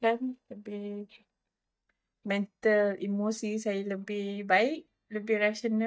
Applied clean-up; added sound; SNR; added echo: neural mask model DeepFilterNet 3.